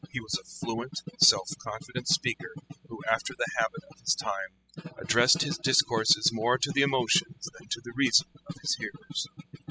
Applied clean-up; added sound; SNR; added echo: classical method spectral subtraction.